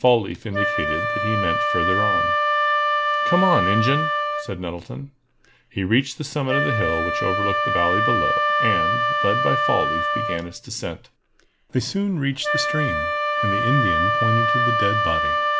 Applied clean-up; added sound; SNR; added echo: none; Wind instrument, woodwind instrument; -3 dB; none.